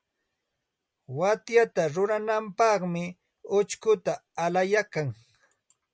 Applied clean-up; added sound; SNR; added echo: none; none; none; none.